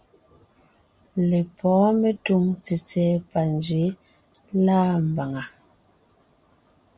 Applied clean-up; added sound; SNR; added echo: none; none; none; none.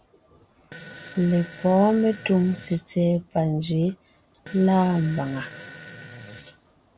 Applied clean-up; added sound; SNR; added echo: none; Fart; 18 dB; none.